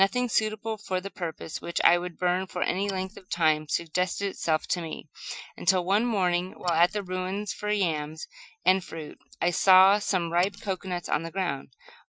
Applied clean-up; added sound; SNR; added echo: classical method Wiener filter.